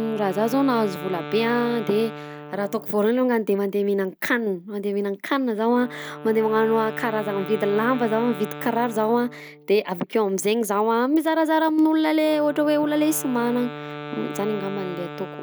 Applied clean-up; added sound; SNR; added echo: none; Wind instrument, woodwind instrument; 14 dB; none.